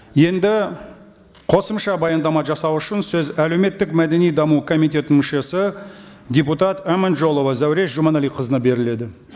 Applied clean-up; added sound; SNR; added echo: none; none; none; none.